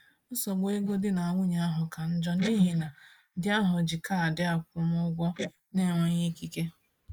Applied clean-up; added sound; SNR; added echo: neural mask model Resemble Enhance denoiser.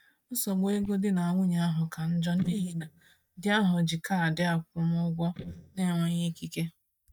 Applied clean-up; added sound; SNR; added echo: neural mask model DeepFilterNet 3.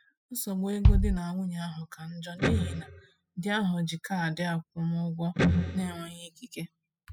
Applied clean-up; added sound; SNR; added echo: classical method spectral subtraction.